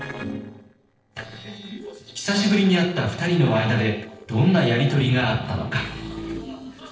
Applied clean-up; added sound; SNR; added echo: neural separator model SepFormer DNS4.